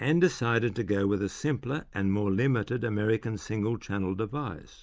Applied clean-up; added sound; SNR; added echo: none; none; none; none.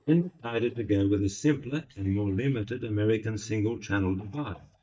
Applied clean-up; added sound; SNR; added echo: neural mask model DeepFilterNet 3.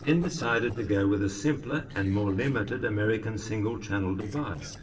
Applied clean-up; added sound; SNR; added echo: neural separator model SepFormer DNS4.